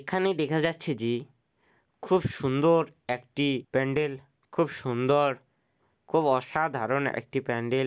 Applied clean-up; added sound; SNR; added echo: none; none; none; none.